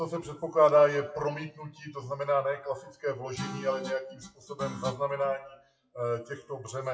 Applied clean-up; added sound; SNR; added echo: classical method WPE with log-MMSE.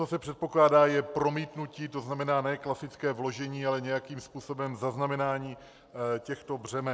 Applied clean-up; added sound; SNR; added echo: none; none; none; none.